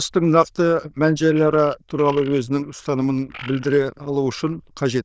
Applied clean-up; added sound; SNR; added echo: neural diffusion model UNIVERSE++.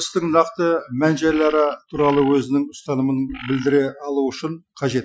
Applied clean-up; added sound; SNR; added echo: classical method Wiener filter.